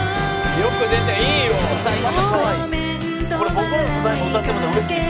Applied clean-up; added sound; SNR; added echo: none; Bowed string instrument; 13 dB; none.